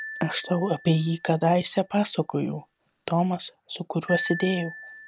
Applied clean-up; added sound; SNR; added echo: none; Marimba, xylophone; 14 dB; none.